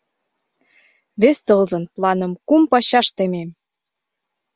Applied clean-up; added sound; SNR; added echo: none; none; none; none.